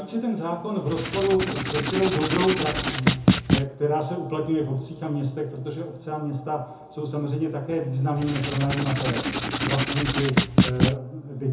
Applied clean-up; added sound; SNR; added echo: none; Writing; -2 dB; reverberation time 0.6 s.